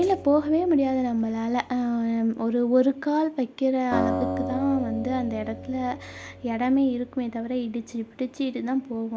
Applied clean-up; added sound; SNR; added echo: none; Acoustic guitar; 11 dB; none.